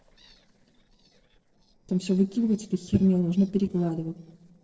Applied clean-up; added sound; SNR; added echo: neural separator model SepFormer DNS4.